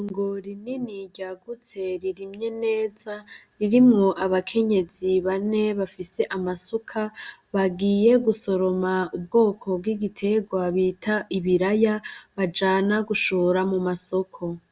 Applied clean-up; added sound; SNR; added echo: none; none; none; none.